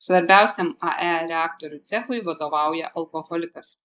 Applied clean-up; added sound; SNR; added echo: neural mask model Resemble Enhance denoiser.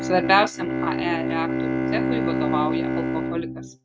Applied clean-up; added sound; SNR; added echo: neural mask model RNNoise.